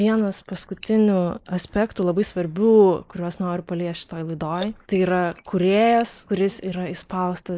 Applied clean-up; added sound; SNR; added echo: neural mask model Resemble Enhance denoiser.